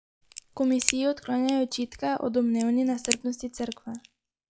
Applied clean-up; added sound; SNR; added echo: classical method log-MMSE.